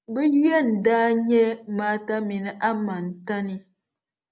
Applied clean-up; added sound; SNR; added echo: none; none; none; none.